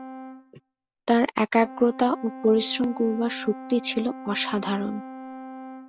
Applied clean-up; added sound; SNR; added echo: none; Brass instrument; 14 dB; none.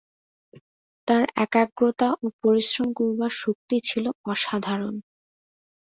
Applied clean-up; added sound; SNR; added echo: none; none; none; none.